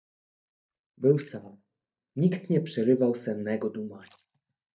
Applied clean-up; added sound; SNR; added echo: neural mask model DeepFilterNet 3.